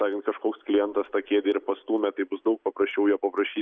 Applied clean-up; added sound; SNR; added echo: none; none; none; none.